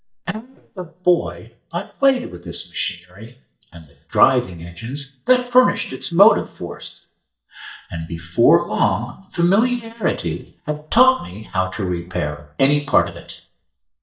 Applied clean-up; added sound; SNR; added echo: neural mask model DeepFilterNet 3.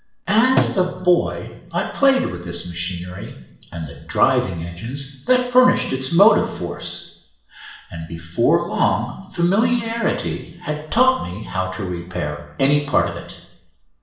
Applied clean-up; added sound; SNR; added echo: none; Drum; 7 dB; reverberation time 0.7 s.